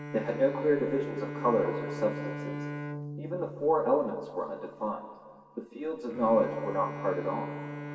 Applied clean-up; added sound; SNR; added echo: none; Bowed string instrument; 9 dB; reverberation time 2.3 s.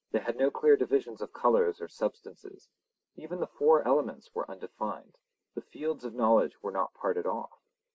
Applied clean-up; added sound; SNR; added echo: none; none; none; none.